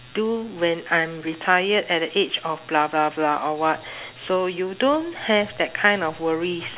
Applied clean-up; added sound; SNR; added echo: none; none; none; none.